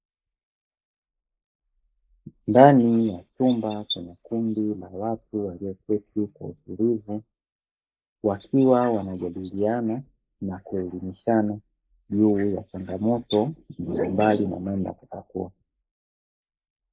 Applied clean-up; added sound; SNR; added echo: neural mask model Resemble Enhance denoiser.